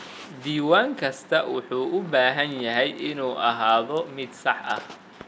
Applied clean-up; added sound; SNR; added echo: none; none; none; none.